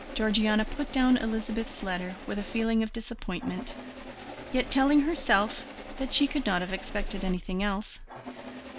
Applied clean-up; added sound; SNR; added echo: none; Engine starting; 14 dB; none.